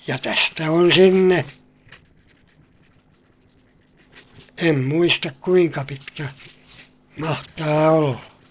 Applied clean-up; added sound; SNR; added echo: neural separator model SepFormer DNS4.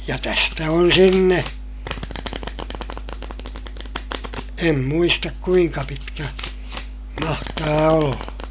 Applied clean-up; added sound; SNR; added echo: none; Domestic sounds, home sounds; 14 dB; none.